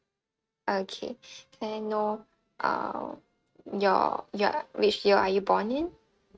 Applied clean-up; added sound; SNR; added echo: neural mask model RNNoise.